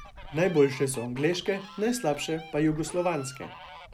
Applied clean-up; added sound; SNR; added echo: none; Fowl; 17 dB; none.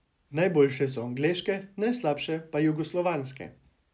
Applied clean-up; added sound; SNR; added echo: none; none; none; none.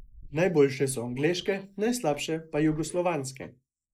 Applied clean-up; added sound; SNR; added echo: neural mask model Resemble Enhance denoiser.